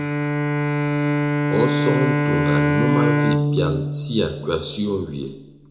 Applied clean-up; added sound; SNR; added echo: none; Bowed string instrument; -4 dB; reverberation time 0.7 s.